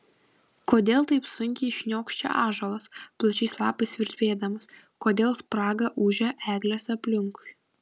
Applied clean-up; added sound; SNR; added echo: none; none; none; none.